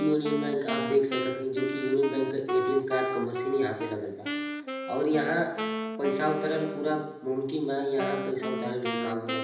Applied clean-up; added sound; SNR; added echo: none; Wind instrument, woodwind instrument; 5 dB; reverberation time 0.9 s.